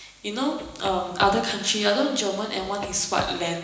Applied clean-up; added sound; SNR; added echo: none; Run; 12 dB; reverberation time 1.0 s.